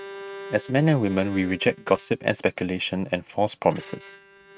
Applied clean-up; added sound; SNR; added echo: neural mask model RNNoise.